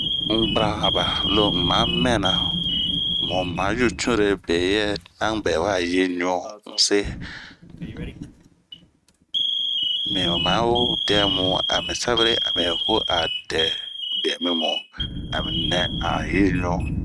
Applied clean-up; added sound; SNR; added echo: neural mask model RNNoise.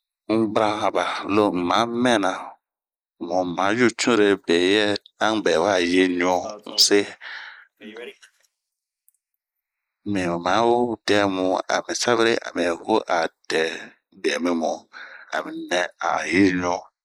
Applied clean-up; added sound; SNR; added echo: neural mask model Resemble Enhance denoiser.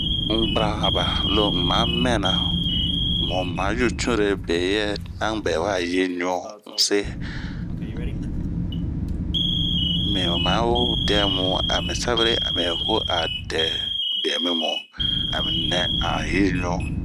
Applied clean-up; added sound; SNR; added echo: none; Wind + Alarm; -1 dB; none.